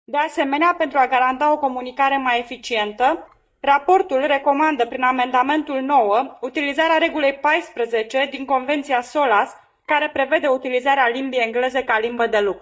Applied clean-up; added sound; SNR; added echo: neural mask model DeepFilterNet 3.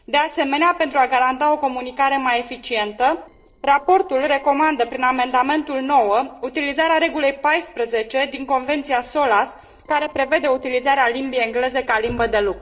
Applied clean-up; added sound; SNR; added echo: neural separator model SepFormer DNS4.